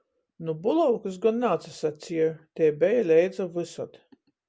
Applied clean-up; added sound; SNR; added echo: none; none; none; none.